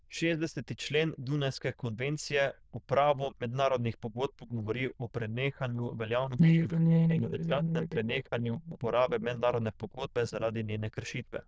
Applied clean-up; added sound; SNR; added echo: neural diffusion model UNIVERSE++.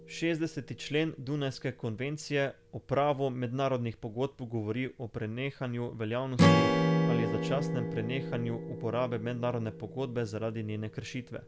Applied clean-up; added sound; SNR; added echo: none; Strum; 0 dB; none.